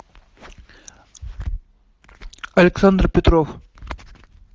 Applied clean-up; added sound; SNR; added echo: none; none; none; none.